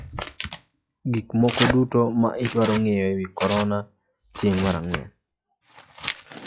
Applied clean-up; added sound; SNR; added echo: classical method log-MMSE.